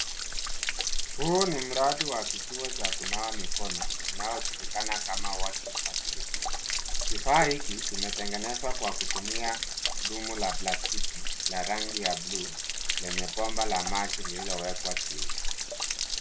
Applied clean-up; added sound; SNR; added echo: none; Stream / Trickle, dribble / Splash, splatter; -4 dB; none.